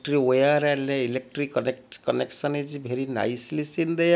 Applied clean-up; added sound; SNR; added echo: none; none; none; none.